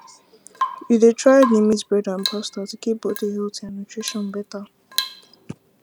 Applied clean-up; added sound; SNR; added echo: none; Drip / Water tap, faucet / Rain; 11 dB; none.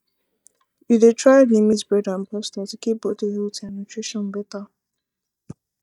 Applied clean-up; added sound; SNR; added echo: neural mask model DeepFilterNet 3.